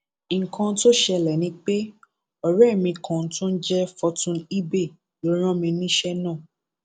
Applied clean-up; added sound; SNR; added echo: none; none; none; none.